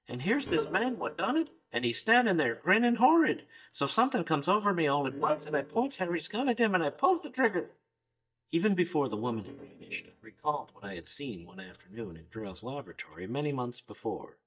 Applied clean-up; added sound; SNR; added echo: neural mask model DeepFilterNet 3.